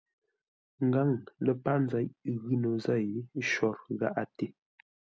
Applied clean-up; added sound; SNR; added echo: none; none; none; none.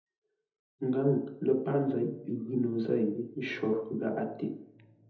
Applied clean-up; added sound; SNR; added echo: none; none; none; reverberation time 0.9 s.